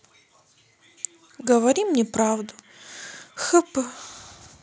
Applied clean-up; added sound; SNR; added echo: none; none; none; none.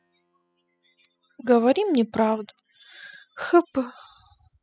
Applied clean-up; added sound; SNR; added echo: classical method spectral subtraction.